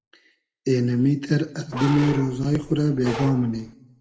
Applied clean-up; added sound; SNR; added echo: none; Bark; 10 dB; reverberation time 0.7 s.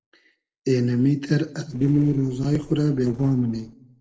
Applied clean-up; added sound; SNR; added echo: neural separator model SepFormer DNS4.